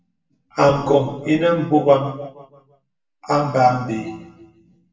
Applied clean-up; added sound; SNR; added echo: none; Brass instrument; 18 dB; reverberation time 1.0 s.